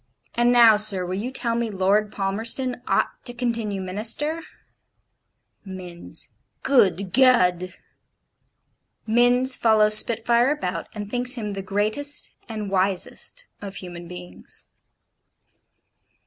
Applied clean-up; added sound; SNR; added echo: none; none; none; none.